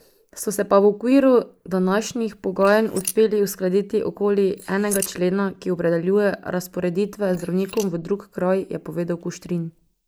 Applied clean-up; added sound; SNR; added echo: neural mask model Resemble Enhance denoiser.